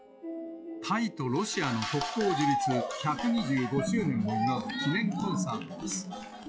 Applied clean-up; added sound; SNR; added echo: classical method log-MMSE.